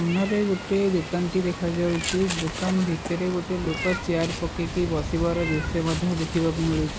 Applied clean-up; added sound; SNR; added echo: none; Meow; 7 dB; none.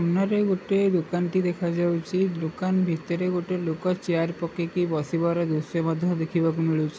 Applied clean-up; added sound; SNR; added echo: none; none; none; none.